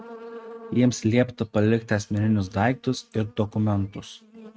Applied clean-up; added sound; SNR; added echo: neural mask model RNNoise.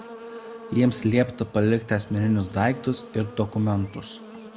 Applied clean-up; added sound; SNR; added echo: none; Buzz; 17 dB; none.